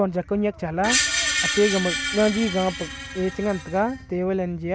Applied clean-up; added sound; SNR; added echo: none; Screech; 4 dB; none.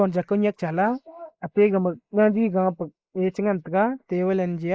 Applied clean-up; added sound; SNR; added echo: neural mask model Resemble Enhance denoiser.